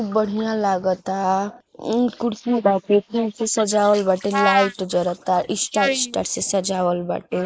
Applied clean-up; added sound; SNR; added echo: neural mask model Resemble Enhance denoiser.